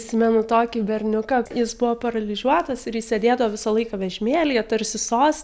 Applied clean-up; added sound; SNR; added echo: none; none; none; none.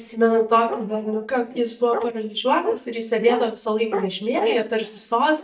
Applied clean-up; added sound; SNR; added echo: neural mask model DeepFilterNet 3.